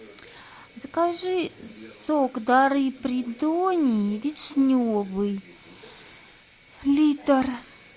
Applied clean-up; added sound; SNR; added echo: none; none; none; none.